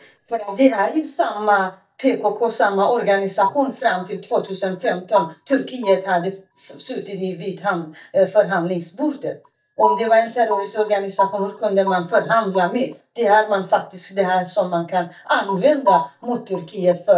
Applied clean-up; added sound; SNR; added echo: neural mask model DeepFilterNet 3.